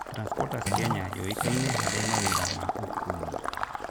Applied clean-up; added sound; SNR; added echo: none; Water / Liquid + Fart; -3 dB; none.